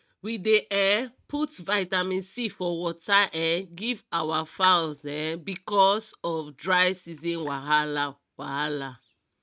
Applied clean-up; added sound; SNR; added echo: neural mask model RNNoise.